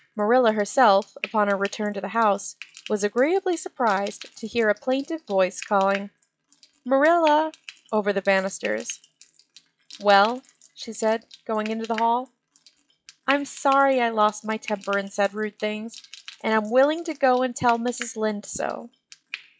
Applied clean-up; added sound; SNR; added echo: classical method log-MMSE.